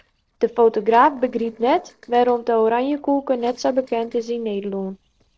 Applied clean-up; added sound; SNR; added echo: neural separator model SepFormer DNS4.